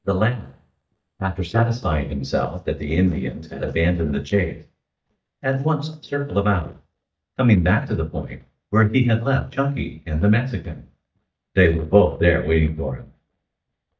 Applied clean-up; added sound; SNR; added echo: neural mask model DeepFilterNet 3.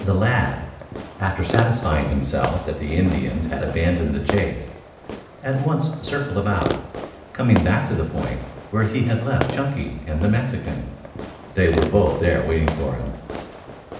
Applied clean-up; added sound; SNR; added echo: none; Fireworks; 10 dB; reverberation time 0.8 s.